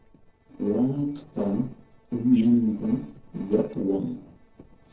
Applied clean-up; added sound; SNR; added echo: neural separator model SepFormer DNS4.